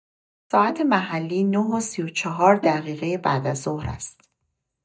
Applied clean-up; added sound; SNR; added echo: neural mask model DeepFilterNet 3.